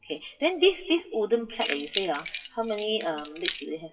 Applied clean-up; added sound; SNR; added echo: classical method WPE with log-MMSE.